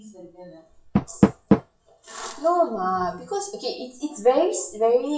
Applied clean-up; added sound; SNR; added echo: classical method WPE with log-MMSE.